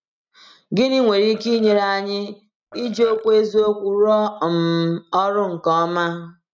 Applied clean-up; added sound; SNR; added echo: neural mask model RNNoise.